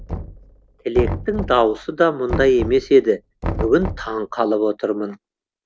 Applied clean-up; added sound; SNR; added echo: none; Knock; 9 dB; none.